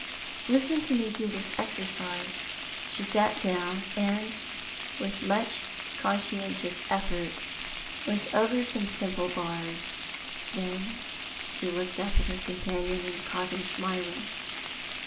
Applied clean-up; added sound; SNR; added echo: none; Frying (food); 5 dB; reverberation time 1.6 s.